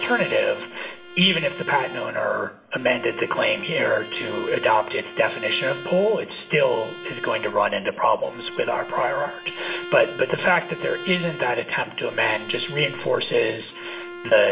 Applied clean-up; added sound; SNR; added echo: none; Bowed string instrument; 13 dB; reverberation time 1.4 s.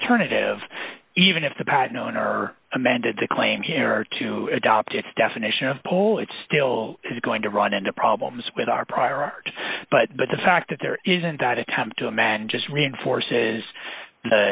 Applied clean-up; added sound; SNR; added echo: none; none; none; none.